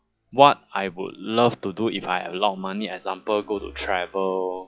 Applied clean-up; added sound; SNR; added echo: classical method log-MMSE.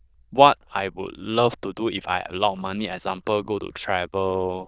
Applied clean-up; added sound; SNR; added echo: neural diffusion model UNIVERSE++.